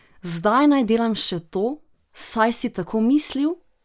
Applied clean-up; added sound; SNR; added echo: none; none; none; none.